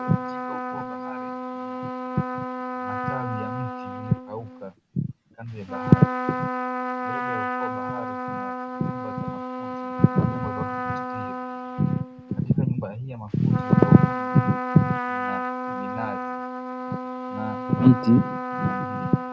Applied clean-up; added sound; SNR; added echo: none; Trumpet; 5 dB; none.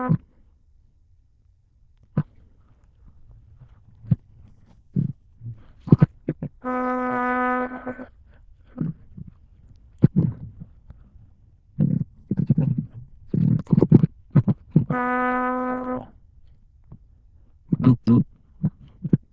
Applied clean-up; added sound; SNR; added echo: neural diffusion model UNIVERSE++.